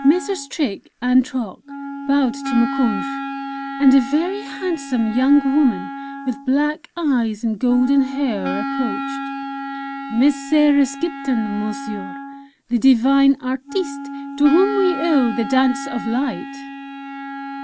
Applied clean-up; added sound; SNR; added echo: none; Wind instrument, woodwind instrument; 9 dB; none.